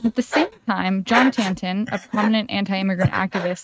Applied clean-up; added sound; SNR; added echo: neural mask model RNNoise.